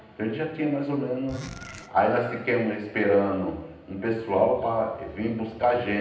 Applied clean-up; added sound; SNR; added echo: none; Zipper (clothing); 16 dB; reverberation time 0.9 s.